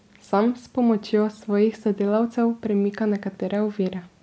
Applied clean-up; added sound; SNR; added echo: none; none; none; none.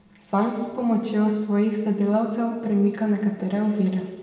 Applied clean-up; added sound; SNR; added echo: none; none; none; reverberation time 1.2 s.